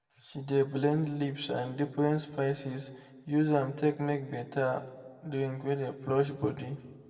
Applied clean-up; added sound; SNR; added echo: none; none; none; reverberation time 1.4 s.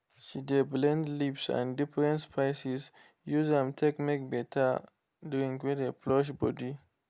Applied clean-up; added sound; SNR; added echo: none; none; none; none.